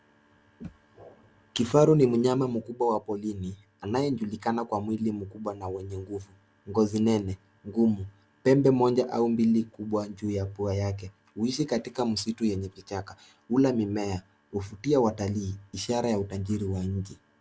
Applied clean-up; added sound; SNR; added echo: none; none; none; none.